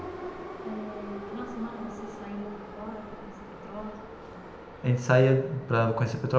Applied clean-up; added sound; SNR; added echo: none; Subway, metro, underground; 12 dB; reverberation time 0.8 s.